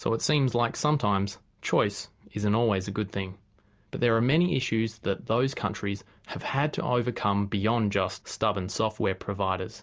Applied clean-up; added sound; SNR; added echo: none; none; none; none.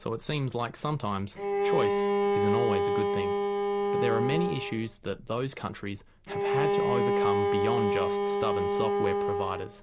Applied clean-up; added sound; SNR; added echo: none; Bowed string instrument; -4 dB; none.